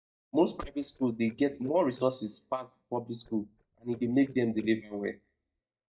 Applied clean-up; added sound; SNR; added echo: neural mask model DeepFilterNet 3.